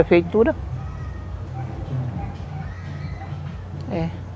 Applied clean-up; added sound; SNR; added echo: none; none; none; none.